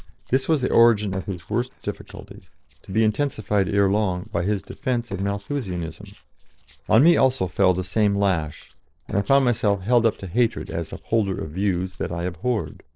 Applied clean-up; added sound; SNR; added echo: neural separator model SepFormer DNS4.